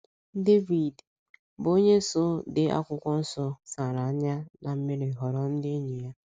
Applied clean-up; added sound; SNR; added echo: none; none; none; none.